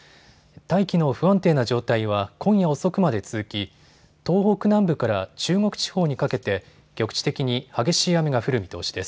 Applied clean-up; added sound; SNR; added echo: none; none; none; none.